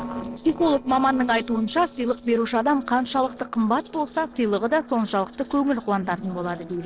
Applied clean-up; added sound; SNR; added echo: neural separator model SepFormer DNS4.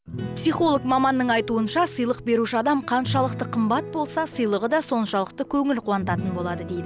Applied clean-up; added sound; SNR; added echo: none; none; none; none.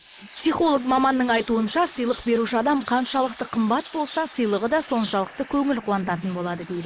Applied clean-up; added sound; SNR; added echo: neural mask model Resemble Enhance denoiser.